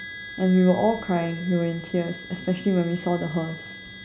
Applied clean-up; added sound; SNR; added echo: none; Harmonica; 15 dB; none.